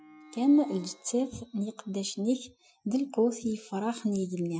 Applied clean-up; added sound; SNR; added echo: classical method Wiener filter.